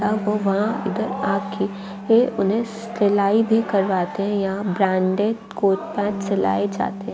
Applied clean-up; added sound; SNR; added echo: none; Bass guitar; 12 dB; none.